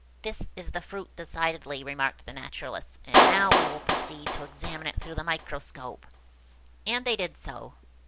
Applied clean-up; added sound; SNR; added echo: none; Clapping; -3 dB; none.